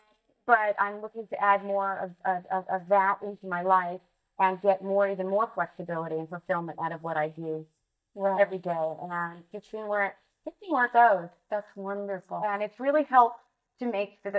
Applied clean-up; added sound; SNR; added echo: neural mask model DeepFilterNet 3.